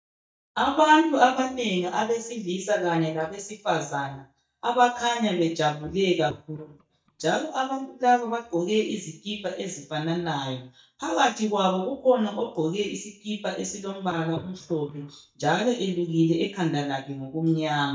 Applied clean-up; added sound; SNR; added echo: neural mask model DeepFilterNet 3.